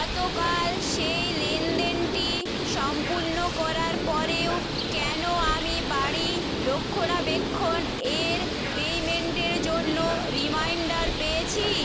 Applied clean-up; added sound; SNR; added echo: none; Bird; 0 dB; none.